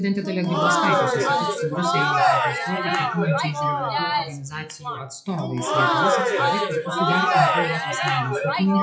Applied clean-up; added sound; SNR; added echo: classical method WPE with log-MMSE.